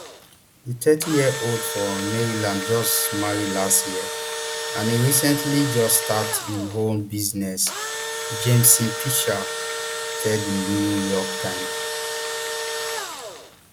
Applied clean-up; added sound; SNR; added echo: none; Engine / Drill; 5 dB; none.